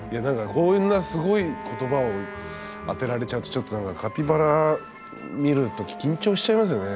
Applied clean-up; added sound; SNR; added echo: none; Wind instrument, woodwind instrument; 18 dB; none.